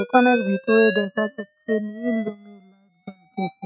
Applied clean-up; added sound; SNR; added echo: neural mask model RNNoise.